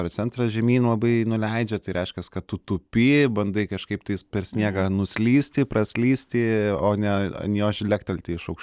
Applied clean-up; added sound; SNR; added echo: none; none; none; none.